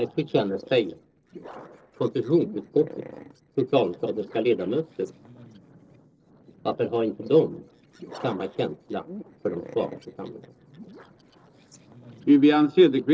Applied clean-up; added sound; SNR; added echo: neural separator model SepFormer DNS4.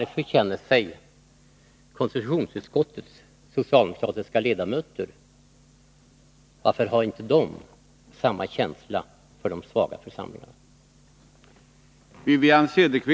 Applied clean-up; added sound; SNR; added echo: none; none; none; none.